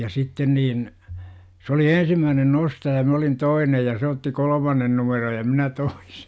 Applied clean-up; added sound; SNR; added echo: none; none; none; none.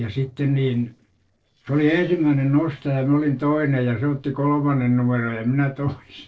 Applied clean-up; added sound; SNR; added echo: neural separator model SepFormer DNS4.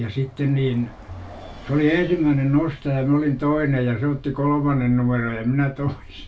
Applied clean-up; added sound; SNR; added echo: none; Bus; 19 dB; reverberation time 0.2 s.